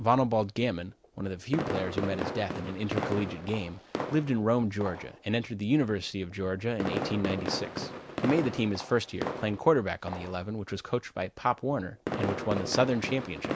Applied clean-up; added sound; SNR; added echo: none; Fireworks; 7 dB; none.